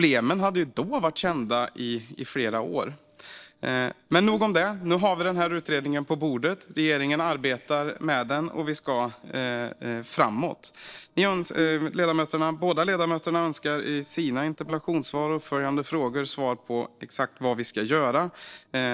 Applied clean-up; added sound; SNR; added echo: neural separator model SepFormer DNS4.